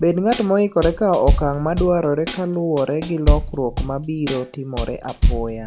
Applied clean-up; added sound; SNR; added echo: none; Drum kit; 3 dB; none.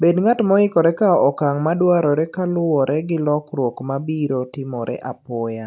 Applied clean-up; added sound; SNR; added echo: none; none; none; none.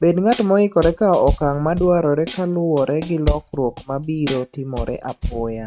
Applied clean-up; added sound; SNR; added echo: neural mask model RNNoise.